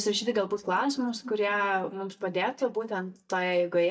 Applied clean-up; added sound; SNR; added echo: neural mask model DeepFilterNet 3.